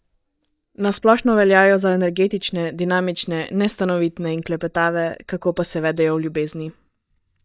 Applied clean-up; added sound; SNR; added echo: neural mask model DeepFilterNet 3.